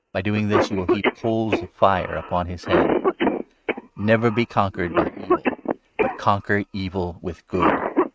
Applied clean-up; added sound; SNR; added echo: neural mask model RNNoise.